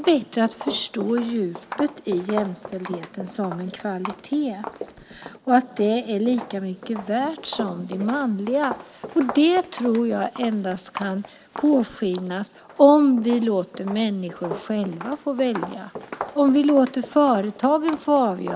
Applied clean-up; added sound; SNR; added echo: none; Walk, footsteps; 15 dB; none.